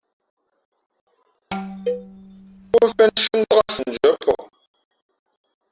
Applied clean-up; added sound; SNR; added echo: none; Cowbell + Bowed string instrument; 10 dB; none.